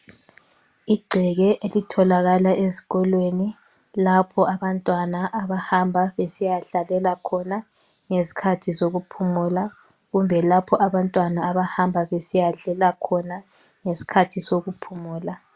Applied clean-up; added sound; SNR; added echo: none; none; none; none.